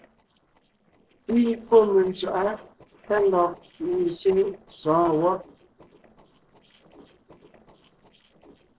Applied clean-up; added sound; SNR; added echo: neural separator model SepFormer DNS4.